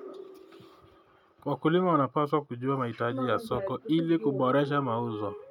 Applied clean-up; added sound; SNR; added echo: none; none; none; none.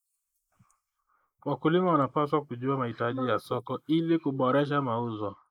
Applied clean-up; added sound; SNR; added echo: neural mask model Resemble Enhance denoiser.